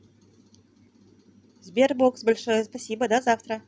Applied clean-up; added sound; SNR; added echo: none; none; none; none.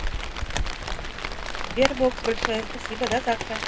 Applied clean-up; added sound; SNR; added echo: none; Rain; 1 dB; reverberation time 0.2 s.